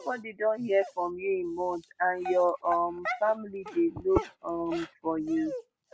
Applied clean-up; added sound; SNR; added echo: none; Dog; 13 dB; none.